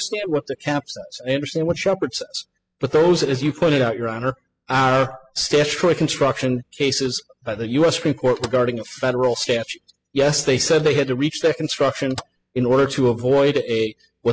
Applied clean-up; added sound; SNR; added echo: classical method spectral subtraction.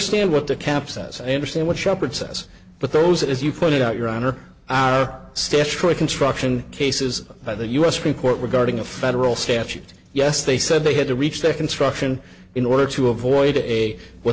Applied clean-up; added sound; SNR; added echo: none; none; none; none.